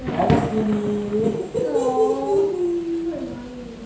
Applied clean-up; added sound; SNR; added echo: none; Thunder / Rain; 7 dB; reverberation time 0.7 s.